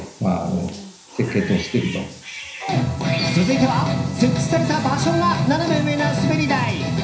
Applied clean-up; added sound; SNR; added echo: none; Bathtub (filling or washing) / Cat; 17 dB; reverberation time 0.5 s.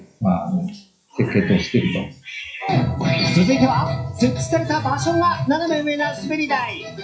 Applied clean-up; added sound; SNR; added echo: classical method WPE with log-MMSE.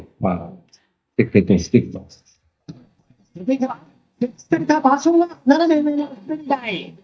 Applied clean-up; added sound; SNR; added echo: neural mask model DeepFilterNet 3.